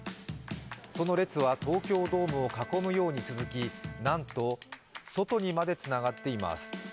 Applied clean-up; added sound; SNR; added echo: none; Bowed string instrument; 20 dB; none.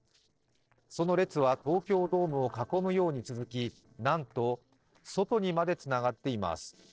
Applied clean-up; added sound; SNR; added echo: neural separator model SepFormer DNS4.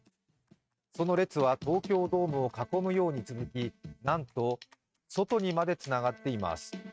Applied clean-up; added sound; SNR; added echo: neural mask model RNNoise.